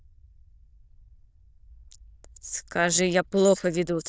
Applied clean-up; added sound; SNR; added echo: neural diffusion model UNIVERSE++.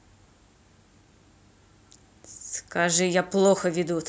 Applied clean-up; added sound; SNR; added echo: none; none; none; none.